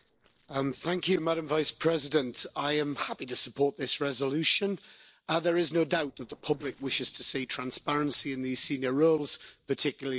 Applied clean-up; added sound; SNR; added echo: neural separator model SepFormer DNS4.